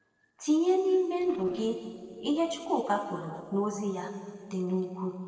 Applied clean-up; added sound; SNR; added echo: neural separator model SepFormer DNS4.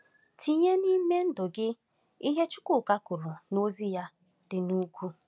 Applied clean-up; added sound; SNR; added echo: none; none; none; none.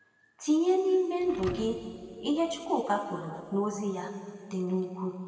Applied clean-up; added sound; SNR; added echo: none; Thump, thud; 17 dB; reverberation time 2.2 s.